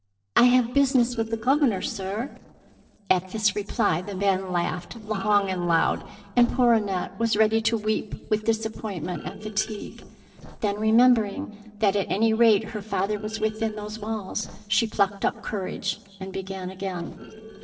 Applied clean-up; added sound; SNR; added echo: neural separator model SepFormer DNS4.